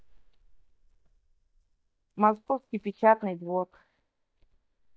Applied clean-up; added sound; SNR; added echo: neural mask model DeepFilterNet 3.